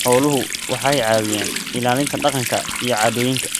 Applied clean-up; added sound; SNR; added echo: none; Water tap, faucet; 5 dB; none.